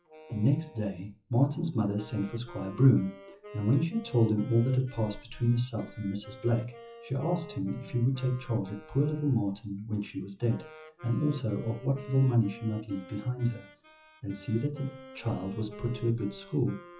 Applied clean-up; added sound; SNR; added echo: classical method WPE with log-MMSE.